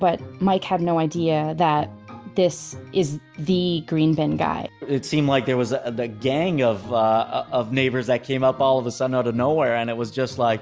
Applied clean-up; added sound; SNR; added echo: none; none; none; none.